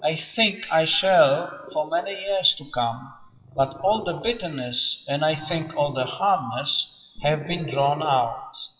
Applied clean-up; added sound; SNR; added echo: classical method WPE with log-MMSE.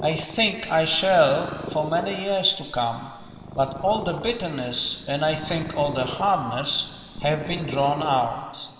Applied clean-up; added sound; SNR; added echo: none; Purr; 13 dB; reverberation time 2.9 s.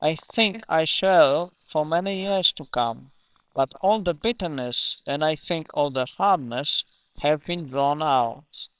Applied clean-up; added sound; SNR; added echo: neural separator model SepFormer WHAMR!.